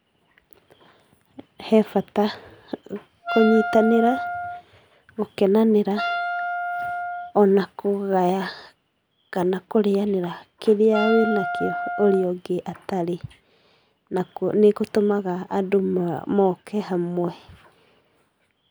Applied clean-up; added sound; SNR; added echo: none; Wind instrument, woodwind instrument; 5 dB; none.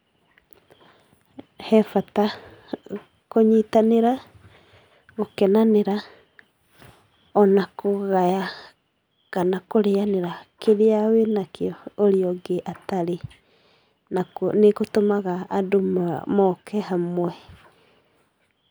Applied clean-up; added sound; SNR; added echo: none; none; none; none.